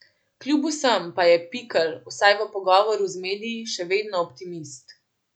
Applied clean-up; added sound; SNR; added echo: none; none; none; none.